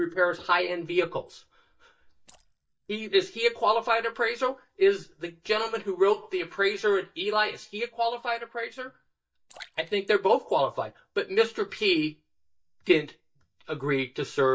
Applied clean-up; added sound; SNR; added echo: neural mask model DeepFilterNet 3.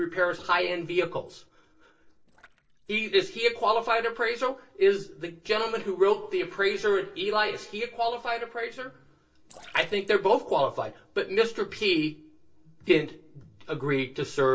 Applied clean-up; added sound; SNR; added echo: neural separator model SepFormer DNS4.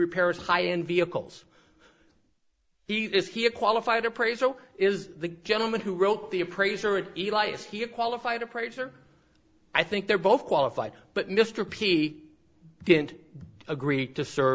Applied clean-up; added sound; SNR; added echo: none; none; none; none.